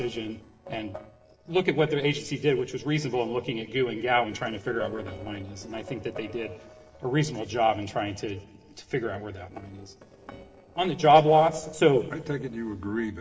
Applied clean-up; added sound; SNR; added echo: neural separator model SepFormer DNS4.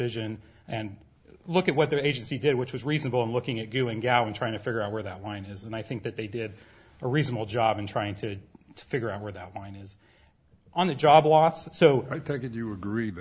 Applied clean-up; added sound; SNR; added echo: none; none; none; none.